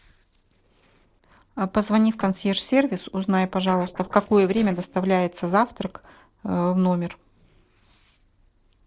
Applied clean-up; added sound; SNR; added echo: neural separator model SepFormer DNS4.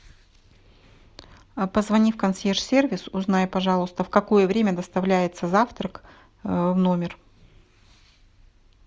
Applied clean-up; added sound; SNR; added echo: none; none; none; none.